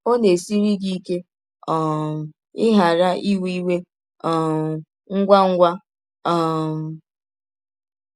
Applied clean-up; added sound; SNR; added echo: none; none; none; none.